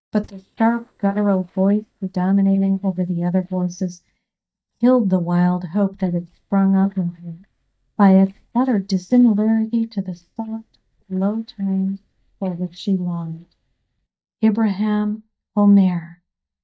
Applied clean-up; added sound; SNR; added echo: neural mask model DeepFilterNet 3.